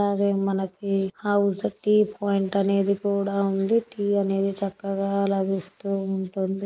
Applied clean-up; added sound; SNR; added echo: neural mask model Resemble Enhance denoiser.